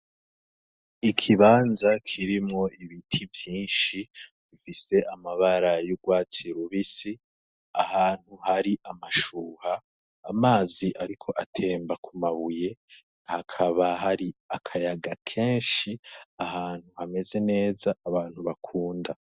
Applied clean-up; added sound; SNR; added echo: none; none; none; none.